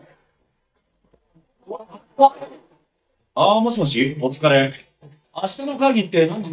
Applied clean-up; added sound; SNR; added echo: neural mask model DeepFilterNet 3.